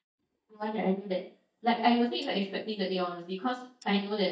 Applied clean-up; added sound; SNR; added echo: neural mask model DeepFilterNet 3.